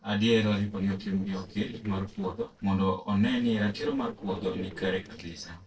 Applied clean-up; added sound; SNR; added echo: neural separator model SepFormer DNS4.